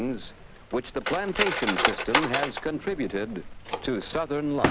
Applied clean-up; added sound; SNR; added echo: none; Cutlery, silverware; 0 dB; none.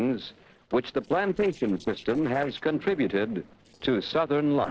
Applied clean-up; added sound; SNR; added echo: neural separator model SepFormer DNS4.